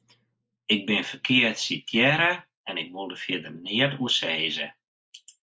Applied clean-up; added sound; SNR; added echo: neural mask model Resemble Enhance denoiser.